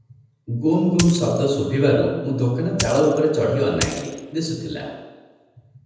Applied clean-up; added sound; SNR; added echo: none; Coin (dropping); 8 dB; reverberation time 1.0 s.